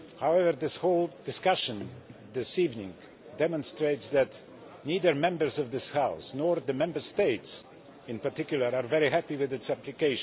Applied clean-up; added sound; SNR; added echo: none; none; none; none.